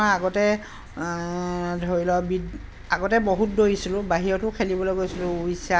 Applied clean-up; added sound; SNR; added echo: none; none; none; none.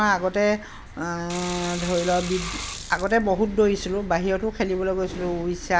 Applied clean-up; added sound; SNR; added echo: none; Sink (filling or washing) / Water; 11 dB; none.